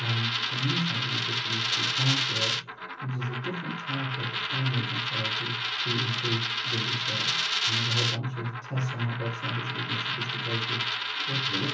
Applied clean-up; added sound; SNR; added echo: none; Coin (dropping); -2 dB; reverberation time 0.7 s.